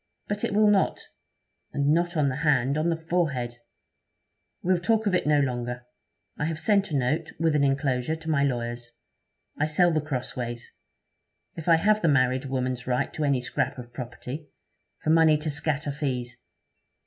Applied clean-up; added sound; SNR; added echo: none; none; none; none.